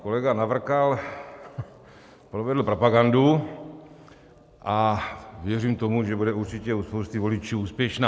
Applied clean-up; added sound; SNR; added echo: none; none; none; none.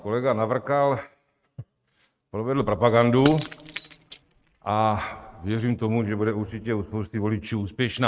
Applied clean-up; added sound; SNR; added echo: neural mask model RNNoise.